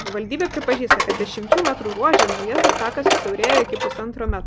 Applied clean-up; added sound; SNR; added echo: none; Coin (dropping); -3 dB; none.